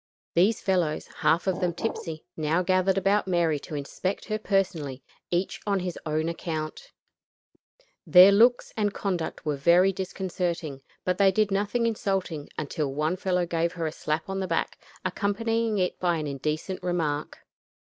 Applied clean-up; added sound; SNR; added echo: none; Glass; 10 dB; none.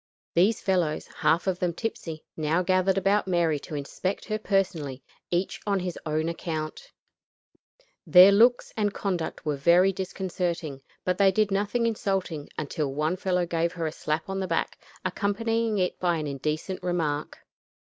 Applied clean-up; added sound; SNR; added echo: none; none; none; none.